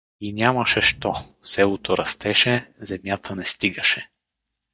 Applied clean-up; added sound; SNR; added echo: neural mask model DeepFilterNet 3.